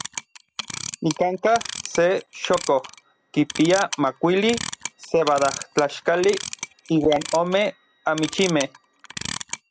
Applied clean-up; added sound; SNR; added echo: none; Clock; 11 dB; none.